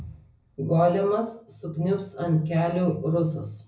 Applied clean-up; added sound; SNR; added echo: none; none; none; reverberation time 0.4 s.